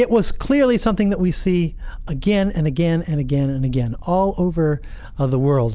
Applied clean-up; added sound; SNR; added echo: none; none; none; none.